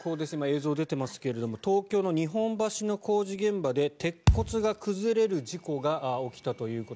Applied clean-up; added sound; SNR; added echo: none; Thump, thud; -2 dB; none.